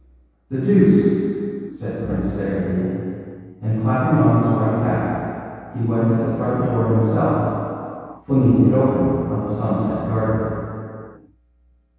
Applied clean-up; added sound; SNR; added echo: none; none; none; reverberation time 2.2 s.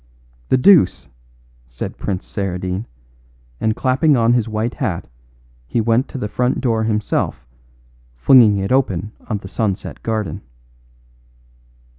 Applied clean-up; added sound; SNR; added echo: none; none; none; none.